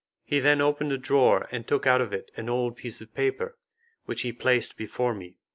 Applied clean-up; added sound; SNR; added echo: none; none; none; none.